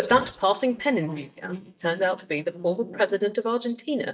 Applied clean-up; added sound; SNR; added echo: neural mask model DeepFilterNet 3.